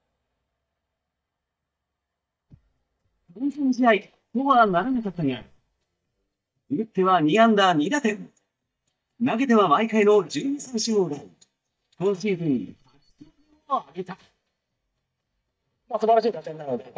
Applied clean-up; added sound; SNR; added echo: neural mask model DeepFilterNet 3.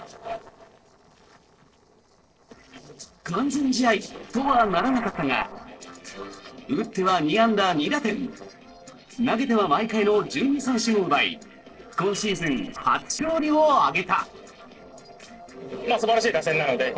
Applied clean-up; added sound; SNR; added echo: neural separator model SepFormer DNS4.